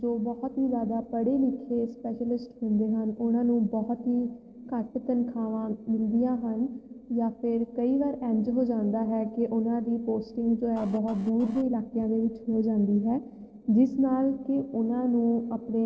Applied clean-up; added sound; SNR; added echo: neural separator model SepFormer DNS4.